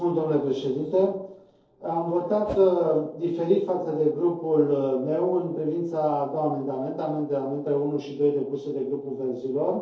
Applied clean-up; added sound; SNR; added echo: neural separator model SepFormer DNS4.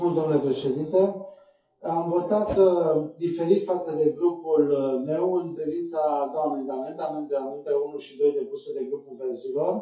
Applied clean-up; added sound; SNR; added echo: classical method WPE with log-MMSE.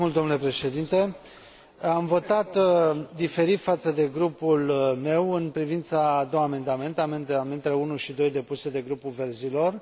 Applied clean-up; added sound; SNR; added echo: none; none; none; none.